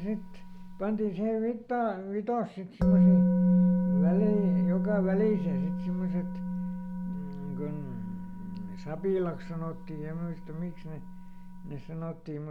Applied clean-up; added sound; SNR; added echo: none; Musical instrument; -4 dB; none.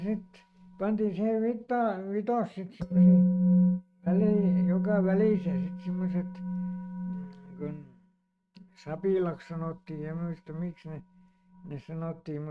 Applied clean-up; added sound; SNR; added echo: neural mask model RNNoise.